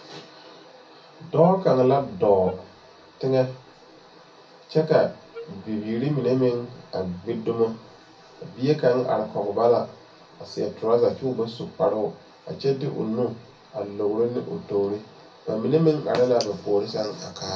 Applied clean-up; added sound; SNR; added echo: none; Wind instrument, woodwind instrument; 18 dB; reverberation time 0.3 s.